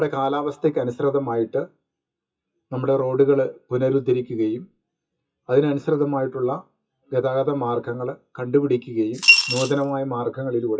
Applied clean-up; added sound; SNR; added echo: classical method WPE with log-MMSE.